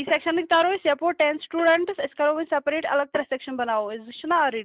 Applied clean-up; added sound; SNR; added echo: neural mask model Resemble Enhance denoiser.